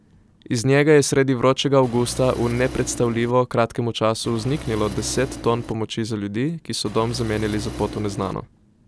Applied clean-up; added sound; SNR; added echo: none; Engine; 12 dB; none.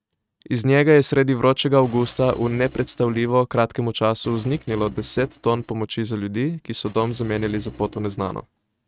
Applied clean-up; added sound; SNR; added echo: neural mask model RNNoise.